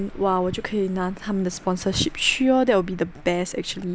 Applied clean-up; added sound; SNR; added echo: none; Buzz; 19 dB; none.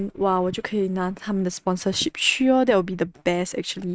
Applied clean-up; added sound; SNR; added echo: neural mask model RNNoise.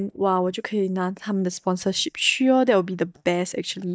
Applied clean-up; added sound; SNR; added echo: neural mask model DeepFilterNet 3.